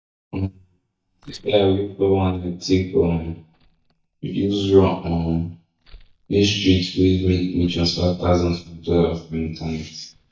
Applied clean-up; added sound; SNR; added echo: neural mask model DeepFilterNet 3.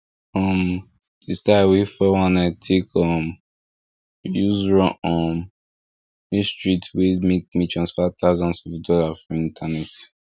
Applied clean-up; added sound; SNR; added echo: none; none; none; none.